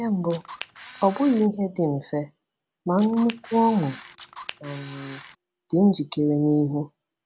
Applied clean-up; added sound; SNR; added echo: none; Camera; 15 dB; none.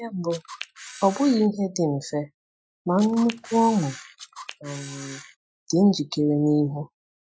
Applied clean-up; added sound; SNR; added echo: classical method Wiener filter.